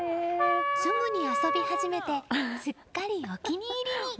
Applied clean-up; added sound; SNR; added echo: none; Wind instrument, woodwind instrument; -2 dB; none.